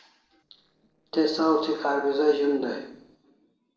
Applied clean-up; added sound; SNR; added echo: neural separator model SepFormer DNS4.